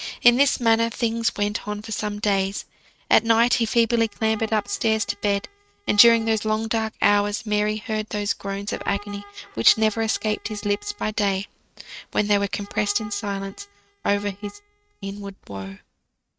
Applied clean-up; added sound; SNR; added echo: neural mask model RNNoise.